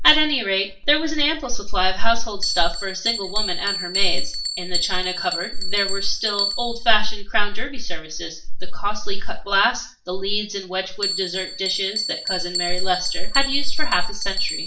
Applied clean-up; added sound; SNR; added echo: none; Bell; 12 dB; reverberation time 0.4 s.